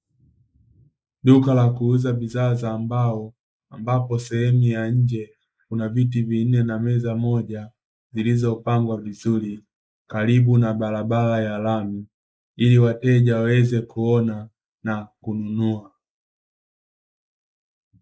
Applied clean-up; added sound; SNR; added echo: neural mask model Resemble Enhance denoiser.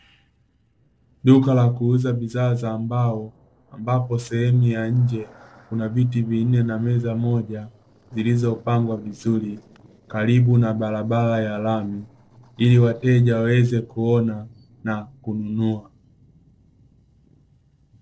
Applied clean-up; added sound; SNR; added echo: neural separator model SepFormer DNS4.